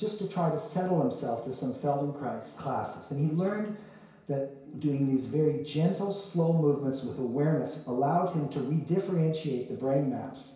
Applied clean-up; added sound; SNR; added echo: none; none; none; reverberation time 0.6 s.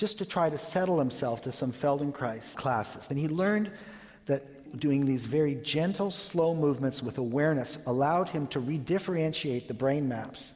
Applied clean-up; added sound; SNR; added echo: none; none; none; none.